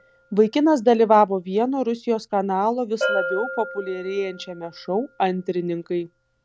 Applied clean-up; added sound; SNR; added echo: none; Bell; 12 dB; none.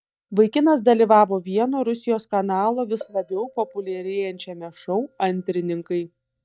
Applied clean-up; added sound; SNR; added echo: neural mask model DeepFilterNet 3.